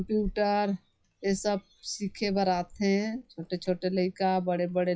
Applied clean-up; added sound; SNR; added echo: classical method WPE with log-MMSE.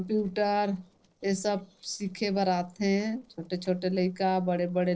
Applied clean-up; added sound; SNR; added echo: neural separator model SepFormer DNS4.